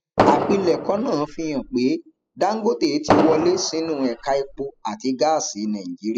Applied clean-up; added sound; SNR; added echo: classical method spectral subtraction.